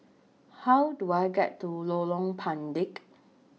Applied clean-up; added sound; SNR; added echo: none; none; none; none.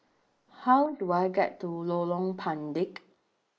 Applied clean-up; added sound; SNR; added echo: neural mask model Resemble Enhance denoiser.